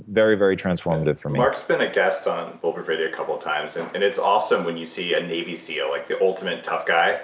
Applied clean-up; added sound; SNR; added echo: none; none; none; none.